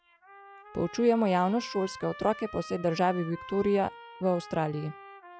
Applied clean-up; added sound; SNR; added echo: classical method log-MMSE.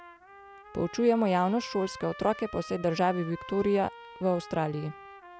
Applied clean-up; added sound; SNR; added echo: none; Trumpet; 17 dB; none.